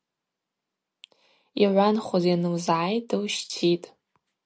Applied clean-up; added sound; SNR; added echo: none; none; none; none.